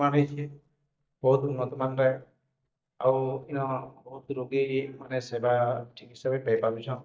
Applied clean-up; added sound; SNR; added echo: neural mask model DeepFilterNet 3.